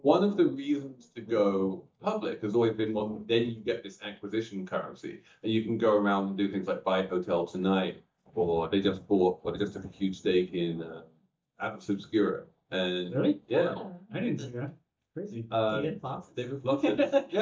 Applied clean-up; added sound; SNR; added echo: neural mask model DeepFilterNet 3.